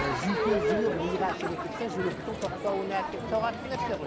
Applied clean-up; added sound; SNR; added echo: none; Crowd; 0 dB; none.